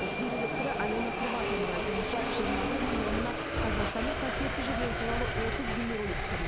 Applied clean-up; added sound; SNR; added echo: none; Subway, metro, underground; -4 dB; none.